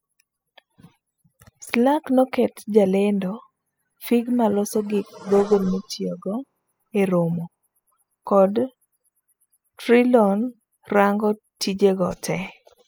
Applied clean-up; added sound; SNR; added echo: classical method spectral subtraction.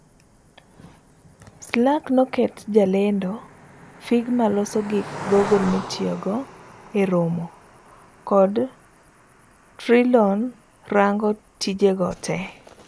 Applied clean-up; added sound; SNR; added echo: none; Cricket; 16 dB; none.